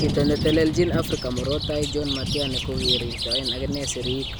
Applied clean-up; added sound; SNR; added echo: none; Chirp, tweet + Thunder; 3 dB; none.